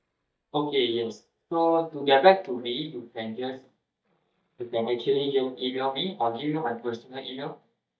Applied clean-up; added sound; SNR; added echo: neural mask model DeepFilterNet 3.